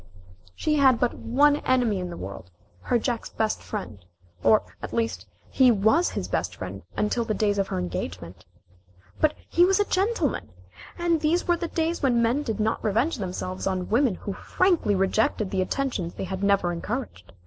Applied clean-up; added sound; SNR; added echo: none; none; none; none.